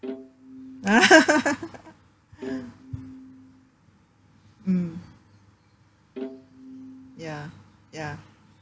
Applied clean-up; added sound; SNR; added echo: none; Bowed string instrument; 16 dB; none.